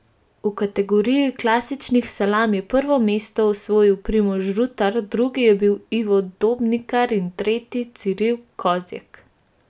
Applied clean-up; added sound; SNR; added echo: none; none; none; none.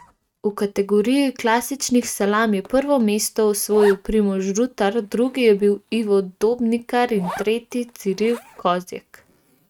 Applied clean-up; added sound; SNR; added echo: neural mask model RNNoise.